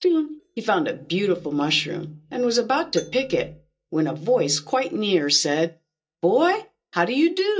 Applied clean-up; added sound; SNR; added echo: neural mask model DeepFilterNet 3.